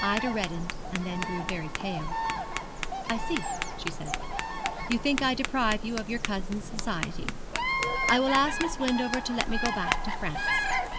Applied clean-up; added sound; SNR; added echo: none; Tap + Bird vocalization, bird call, bird song; 0 dB; none.